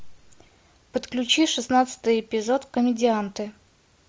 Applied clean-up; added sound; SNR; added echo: none; none; none; none.